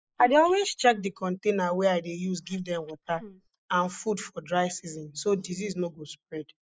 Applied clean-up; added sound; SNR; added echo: neural mask model Resemble Enhance denoiser.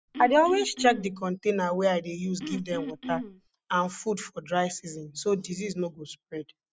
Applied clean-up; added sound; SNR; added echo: none; Cough; 8 dB; none.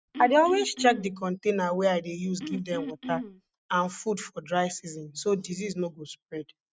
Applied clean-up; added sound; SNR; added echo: neural mask model RNNoise.